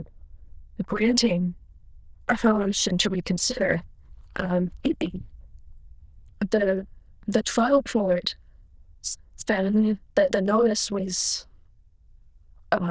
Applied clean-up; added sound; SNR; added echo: neural diffusion model UNIVERSE++.